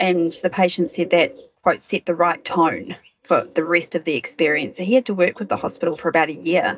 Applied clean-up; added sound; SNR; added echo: neural mask model DeepFilterNet 3.